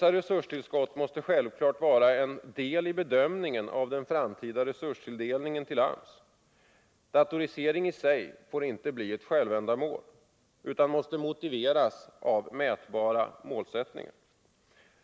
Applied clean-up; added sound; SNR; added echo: none; none; none; none.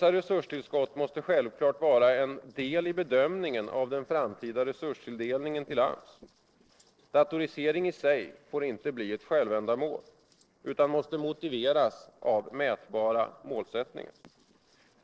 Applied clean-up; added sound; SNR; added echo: neural separator model SepFormer DNS4.